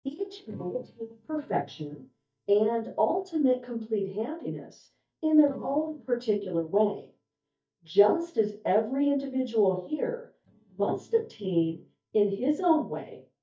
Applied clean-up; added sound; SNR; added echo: neural mask model DeepFilterNet 3.